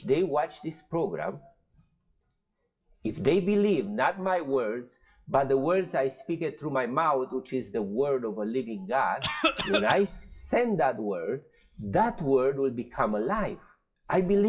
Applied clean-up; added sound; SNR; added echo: classical method WPE with log-MMSE.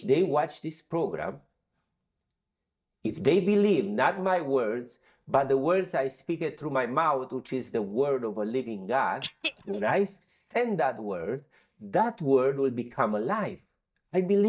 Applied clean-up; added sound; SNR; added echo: neural mask model DeepFilterNet 3.